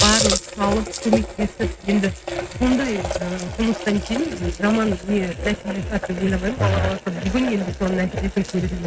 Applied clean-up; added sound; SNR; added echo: neural mask model RNNoise.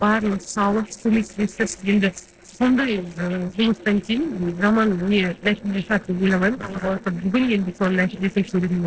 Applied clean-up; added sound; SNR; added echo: neural separator model SepFormer DNS4.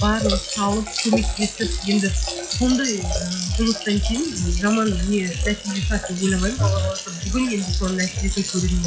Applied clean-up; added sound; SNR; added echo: classical method log-MMSE.